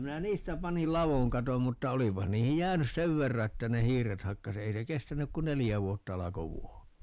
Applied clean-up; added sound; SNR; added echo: none; Thunder / Rain; 12 dB; none.